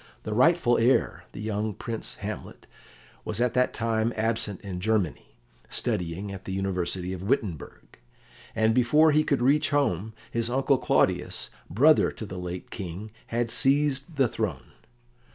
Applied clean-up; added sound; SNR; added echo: none; none; none; none.